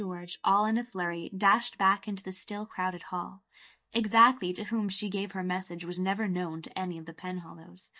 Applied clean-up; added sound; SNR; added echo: neural mask model DeepFilterNet 3.